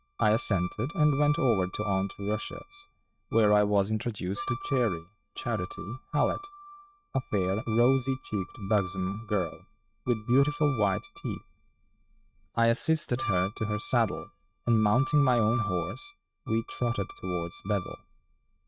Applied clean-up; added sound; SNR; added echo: neural mask model RNNoise.